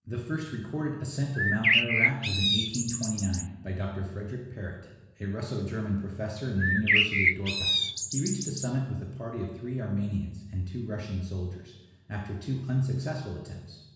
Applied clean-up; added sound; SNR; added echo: none; Bird; -5 dB; reverberation time 1.1 s.